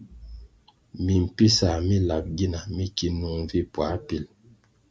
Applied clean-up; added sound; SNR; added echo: none; none; none; none.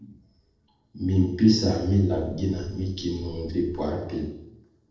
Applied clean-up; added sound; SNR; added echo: neural separator model SepFormer DNS4.